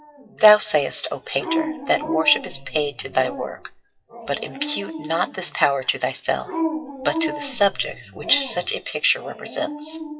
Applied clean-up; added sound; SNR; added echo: classical method WPE with log-MMSE.